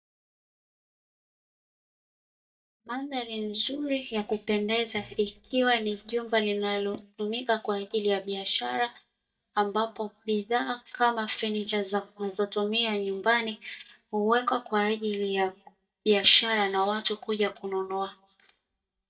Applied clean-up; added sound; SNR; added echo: neural mask model DeepFilterNet 3.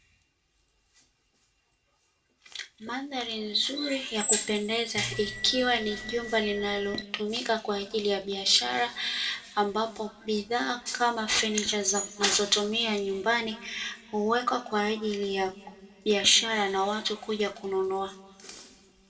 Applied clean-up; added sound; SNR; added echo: none; Bell; 11 dB; reverberation time 1.6 s.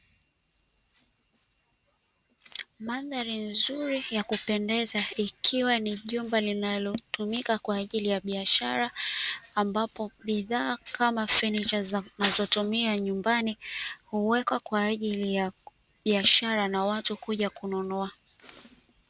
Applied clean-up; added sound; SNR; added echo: none; none; none; none.